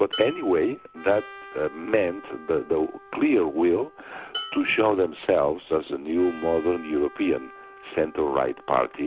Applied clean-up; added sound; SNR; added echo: none; Dishes, pots, and pans + Trumpet; 18 dB; none.